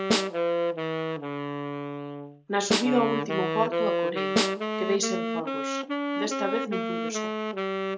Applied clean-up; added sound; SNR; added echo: none; Wind instrument, woodwind instrument + Snare drum; -3 dB; none.